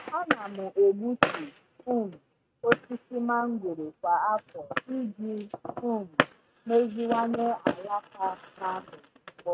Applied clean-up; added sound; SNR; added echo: neural mask model RNNoise.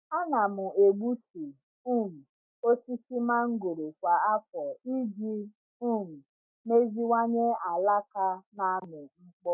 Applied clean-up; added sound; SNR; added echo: none; none; none; none.